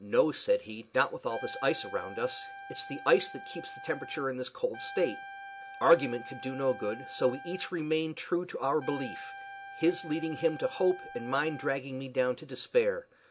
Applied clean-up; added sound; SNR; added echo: none; Trumpet; 13 dB; none.